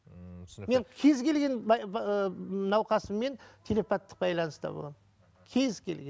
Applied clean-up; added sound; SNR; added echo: none; none; none; none.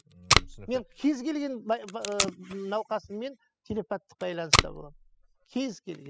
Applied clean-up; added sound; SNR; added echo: classical method spectral subtraction.